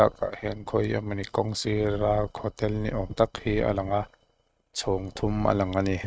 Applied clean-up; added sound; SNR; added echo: neural mask model RNNoise.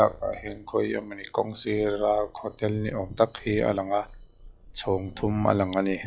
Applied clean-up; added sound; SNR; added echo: classical method log-MMSE.